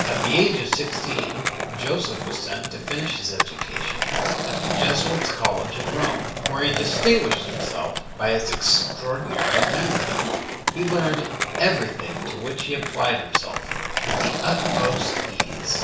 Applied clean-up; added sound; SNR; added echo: none; Skateboard; 0 dB; reverberation time 0.6 s.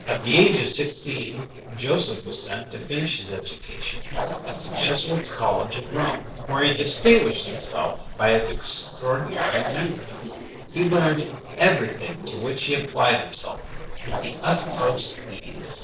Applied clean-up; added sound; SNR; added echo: neural separator model SepFormer DNS4.